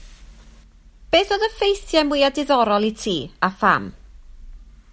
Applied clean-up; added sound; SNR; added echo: none; none; none; none.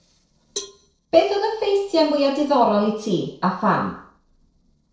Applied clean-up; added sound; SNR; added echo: neural separator model SepFormer DNS4.